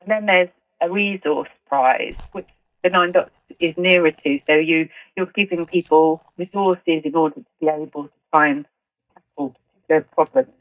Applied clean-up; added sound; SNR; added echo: neural mask model DeepFilterNet 3.